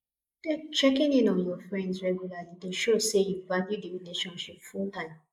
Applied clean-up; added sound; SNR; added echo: neural mask model Resemble Enhance denoiser.